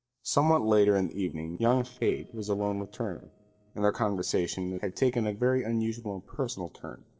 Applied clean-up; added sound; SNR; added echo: neural separator model SepFormer DNS4.